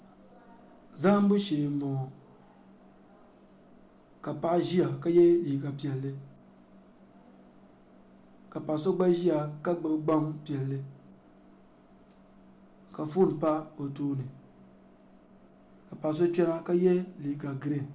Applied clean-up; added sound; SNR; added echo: none; none; none; none.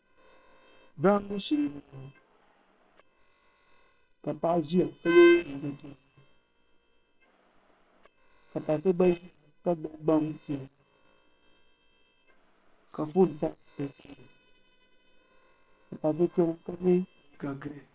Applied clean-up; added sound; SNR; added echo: neural separator model SepFormer WHAM!.